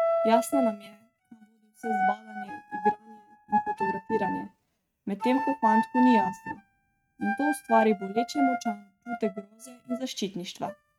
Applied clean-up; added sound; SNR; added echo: neural mask model RNNoise.